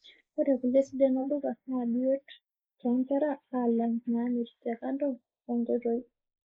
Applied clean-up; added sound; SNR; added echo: neural mask model Resemble Enhance denoiser.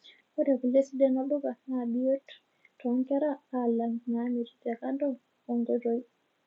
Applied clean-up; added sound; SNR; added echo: none; none; none; none.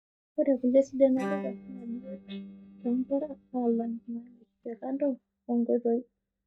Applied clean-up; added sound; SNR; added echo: neural mask model DeepFilterNet 3.